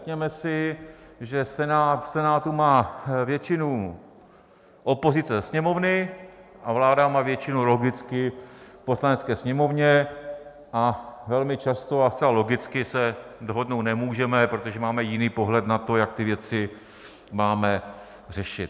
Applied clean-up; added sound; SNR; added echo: none; none; none; none.